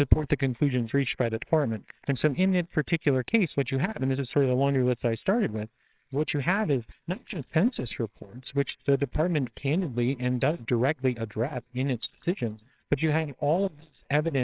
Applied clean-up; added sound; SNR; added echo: neural separator model SepFormer WHAMR!.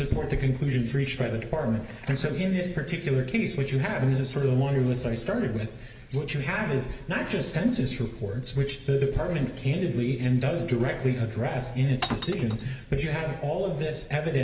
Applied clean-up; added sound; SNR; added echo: none; Glass; 9 dB; reverberation time 2.4 s.